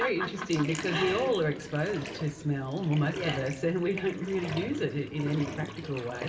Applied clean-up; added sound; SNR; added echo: none; Bathtub (filling or washing); 12 dB; reverberation time 2.8 s.